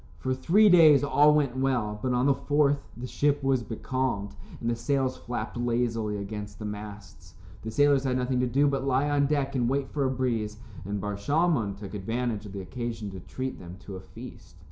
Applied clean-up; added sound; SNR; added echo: none; none; none; none.